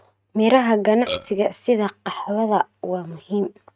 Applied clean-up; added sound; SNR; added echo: neural mask model RNNoise.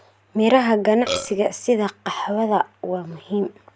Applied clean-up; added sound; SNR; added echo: none; Burping, eructation; 5 dB; none.